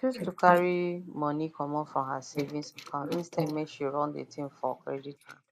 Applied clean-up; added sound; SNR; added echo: neural mask model Resemble Enhance denoiser.